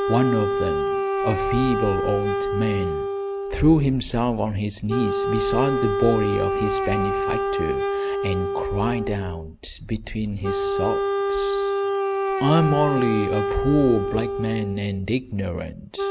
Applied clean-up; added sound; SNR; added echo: none; Wind instrument, woodwind instrument; 1 dB; none.